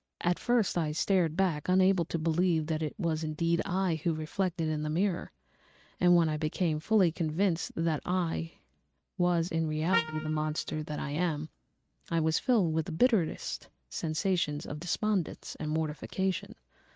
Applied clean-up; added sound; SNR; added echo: neural mask model RNNoise.